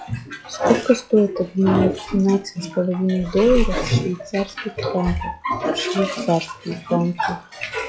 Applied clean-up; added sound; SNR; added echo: classical method log-MMSE.